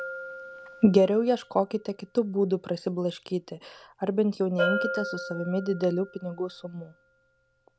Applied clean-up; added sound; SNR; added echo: none; Bell; 10 dB; none.